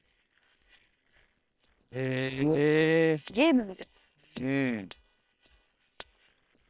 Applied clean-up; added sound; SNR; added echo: neural separator model SepFormer WHAM!.